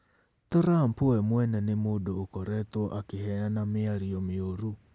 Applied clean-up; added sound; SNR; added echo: none; none; none; none.